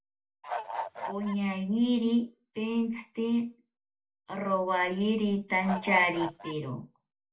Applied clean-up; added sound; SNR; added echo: none; Bird / Fowl; 6 dB; reverberation time 0.2 s.